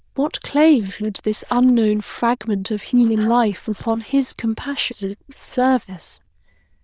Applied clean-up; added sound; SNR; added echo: neural diffusion model UNIVERSE++.